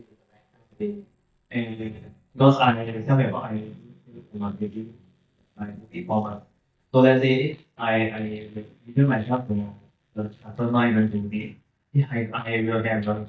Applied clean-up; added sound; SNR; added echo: neural mask model DeepFilterNet 3.